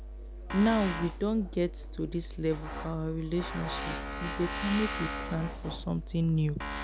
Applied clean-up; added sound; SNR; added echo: none; Tools; 6 dB; none.